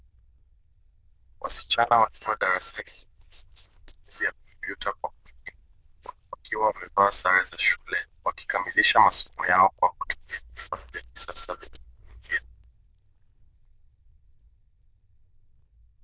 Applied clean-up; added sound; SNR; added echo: neural diffusion model UNIVERSE++.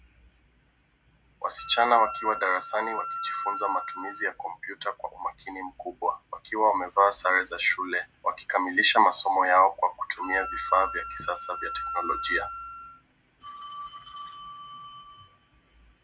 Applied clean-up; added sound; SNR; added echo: none; Wind instrument, woodwind instrument; 11 dB; none.